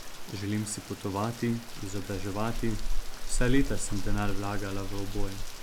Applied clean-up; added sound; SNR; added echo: none; Rain; -3 dB; none.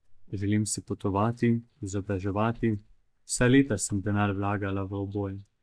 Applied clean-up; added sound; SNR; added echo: neural mask model DeepFilterNet 3.